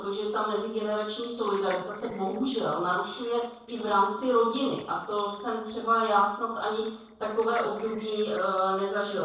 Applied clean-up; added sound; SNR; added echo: neural separator model SepFormer DNS4.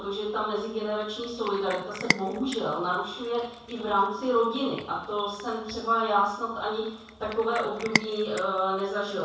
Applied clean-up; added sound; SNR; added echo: none; Cat; 10 dB; reverberation time 0.7 s.